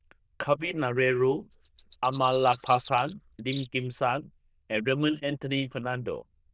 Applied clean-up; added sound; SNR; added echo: neural diffusion model UNIVERSE++.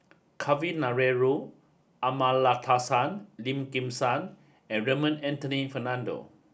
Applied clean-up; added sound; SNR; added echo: none; none; none; none.